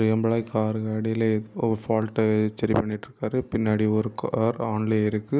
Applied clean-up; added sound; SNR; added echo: none; none; none; none.